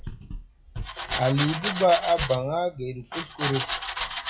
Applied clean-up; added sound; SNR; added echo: classical method WPE with log-MMSE.